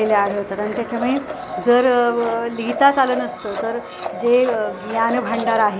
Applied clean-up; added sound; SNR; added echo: none; Domestic sounds, home sounds; 9 dB; none.